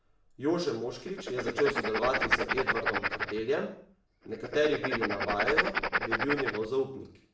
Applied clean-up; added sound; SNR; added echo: none; Writing; 0 dB; reverberation time 0.5 s.